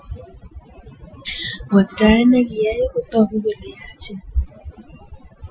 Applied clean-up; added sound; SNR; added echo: classical method Wiener filter.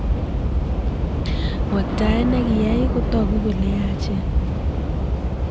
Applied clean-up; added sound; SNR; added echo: none; Subway, metro, underground / Train; -4 dB; none.